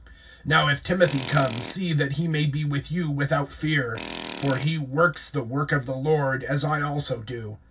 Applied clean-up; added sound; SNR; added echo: none; Tools; 13 dB; reverberation time 0.4 s.